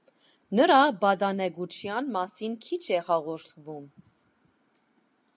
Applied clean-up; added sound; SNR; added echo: none; none; none; none.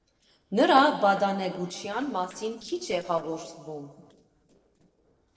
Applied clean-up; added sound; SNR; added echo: neural separator model SepFormer DNS4.